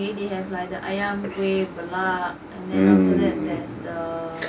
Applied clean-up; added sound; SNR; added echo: none; none; none; none.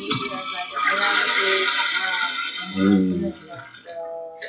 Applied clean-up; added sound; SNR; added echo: classical method log-MMSE.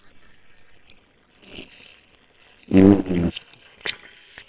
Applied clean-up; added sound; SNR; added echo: neural separator model SepFormer WHAM!.